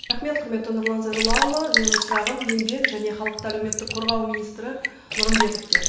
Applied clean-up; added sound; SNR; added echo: none; Raindrop / Drip; -1 dB; reverberation time 0.9 s.